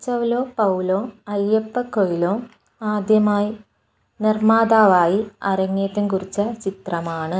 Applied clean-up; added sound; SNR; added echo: none; none; none; none.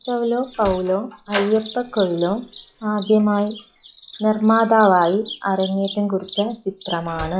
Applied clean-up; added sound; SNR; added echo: classical method log-MMSE.